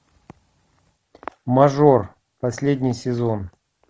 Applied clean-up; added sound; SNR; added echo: none; none; none; none.